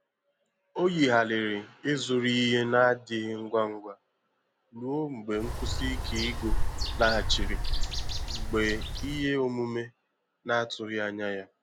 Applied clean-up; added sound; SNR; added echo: none; Bird; -1 dB; none.